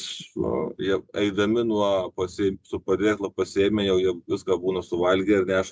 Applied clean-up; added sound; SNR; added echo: none; none; none; none.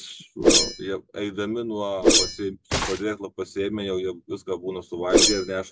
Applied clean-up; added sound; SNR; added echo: none; Whoosh, swoosh, swish; -4 dB; none.